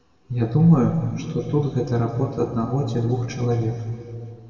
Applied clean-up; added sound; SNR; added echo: none; none; none; reverberation time 2.3 s.